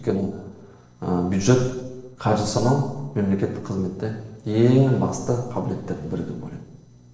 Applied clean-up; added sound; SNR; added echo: neural separator model SepFormer DNS4.